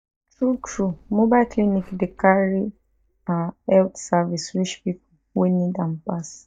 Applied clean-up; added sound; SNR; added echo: neural mask model DeepFilterNet 3.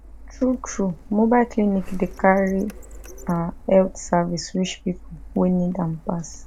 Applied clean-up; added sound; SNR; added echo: none; Printer; 15 dB; none.